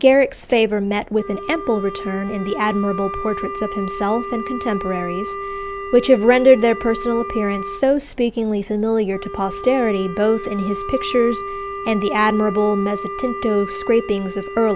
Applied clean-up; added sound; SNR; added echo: none; Wind instrument, woodwind instrument; 10 dB; none.